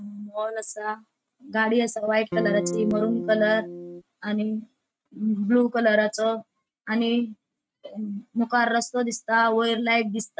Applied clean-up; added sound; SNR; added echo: neural mask model RNNoise.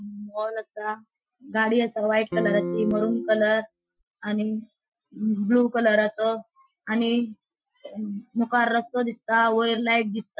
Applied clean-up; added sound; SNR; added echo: classical method Wiener filter.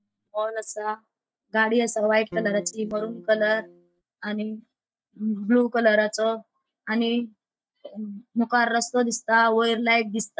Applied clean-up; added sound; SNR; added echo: neural mask model DeepFilterNet 3.